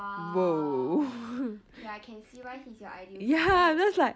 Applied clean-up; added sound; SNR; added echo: none; none; none; none.